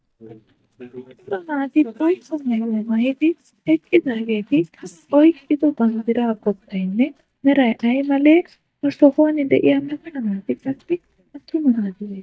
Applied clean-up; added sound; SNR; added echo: neural mask model DeepFilterNet 3.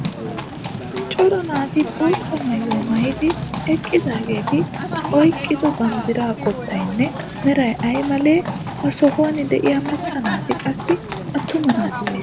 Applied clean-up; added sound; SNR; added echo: none; Fire + Livestock, farm animals, working animals; 6 dB; none.